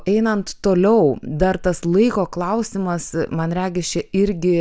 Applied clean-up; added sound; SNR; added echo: none; none; none; none.